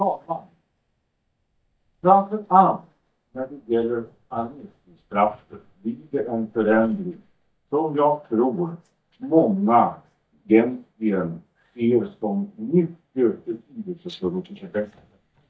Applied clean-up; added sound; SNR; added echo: neural mask model DeepFilterNet 3.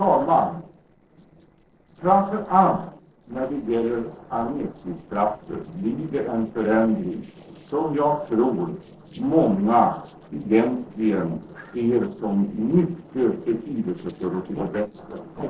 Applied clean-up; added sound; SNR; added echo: neural separator model SepFormer DNS4.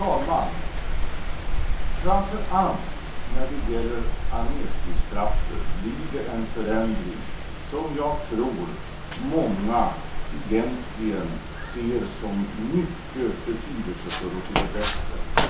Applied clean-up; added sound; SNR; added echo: none; Wind; -3 dB; reverberation time 0.7 s.